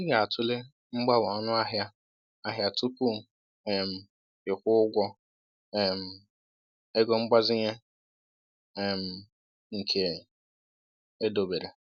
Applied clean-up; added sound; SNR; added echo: none; none; none; none.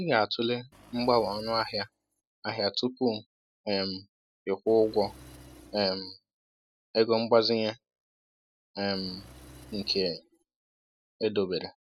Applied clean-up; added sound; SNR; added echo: classical method spectral subtraction.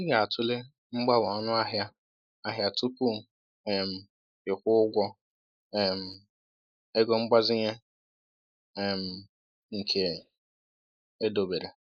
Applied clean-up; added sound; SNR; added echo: neural mask model Resemble Enhance denoiser.